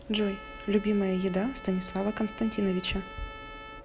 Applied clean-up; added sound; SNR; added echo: none; Trumpet; 15 dB; none.